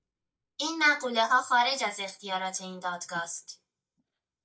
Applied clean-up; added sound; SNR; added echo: neural mask model DeepFilterNet 3.